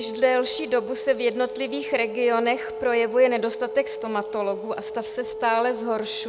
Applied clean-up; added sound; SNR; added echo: none; Wind instrument, woodwind instrument; 9 dB; none.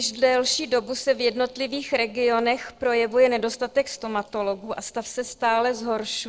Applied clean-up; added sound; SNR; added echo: neural separator model SepFormer DNS4.